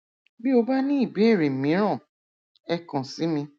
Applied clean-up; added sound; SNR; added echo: none; none; none; none.